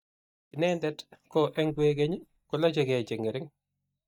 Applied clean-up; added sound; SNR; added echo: neural mask model DeepFilterNet 3.